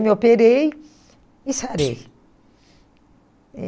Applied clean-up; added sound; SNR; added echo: none; Thump, thud; 20 dB; none.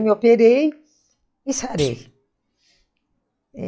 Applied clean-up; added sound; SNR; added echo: classical method log-MMSE.